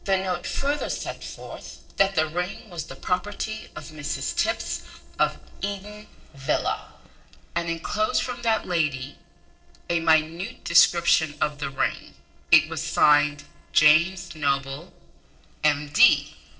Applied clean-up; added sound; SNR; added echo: neural separator model SepFormer DNS4.